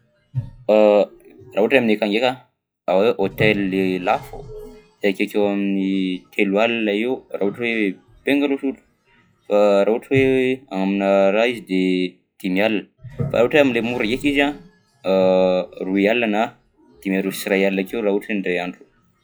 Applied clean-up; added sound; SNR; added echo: classical method log-MMSE.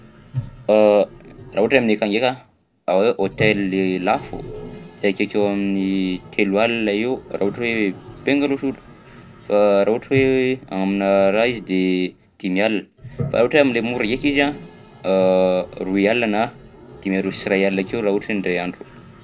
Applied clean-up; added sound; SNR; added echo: none; Toilet flush; 16 dB; none.